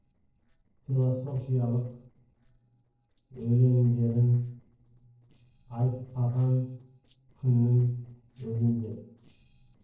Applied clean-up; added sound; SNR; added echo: neural separator model SepFormer DNS4.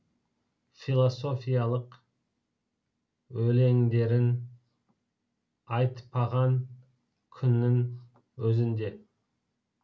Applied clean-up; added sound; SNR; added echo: none; none; none; none.